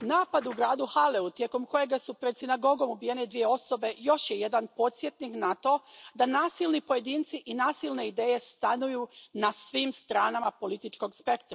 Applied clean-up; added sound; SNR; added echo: none; none; none; none.